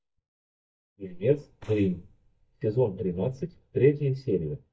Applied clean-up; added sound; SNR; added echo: neural mask model DeepFilterNet 3.